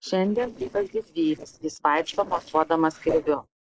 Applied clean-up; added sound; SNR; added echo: neural separator model SepFormer DNS4.